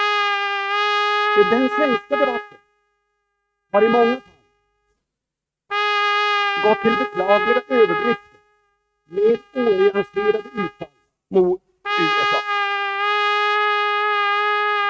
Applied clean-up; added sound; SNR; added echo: neural mask model RNNoise.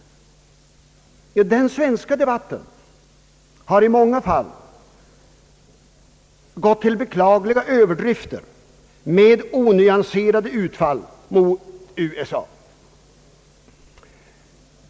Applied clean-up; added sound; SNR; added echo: none; none; none; none.